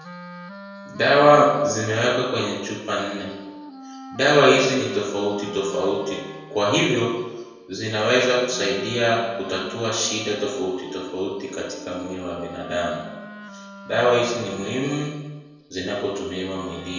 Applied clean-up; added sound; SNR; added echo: none; Wind instrument, woodwind instrument; 17 dB; reverberation time 1.2 s.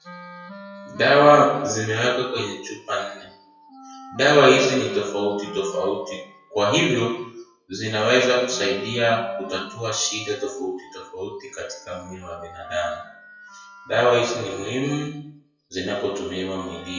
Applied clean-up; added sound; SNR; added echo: classical method WPE with log-MMSE.